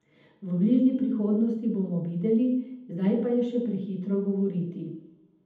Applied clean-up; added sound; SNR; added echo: none; none; none; reverberation time 0.8 s.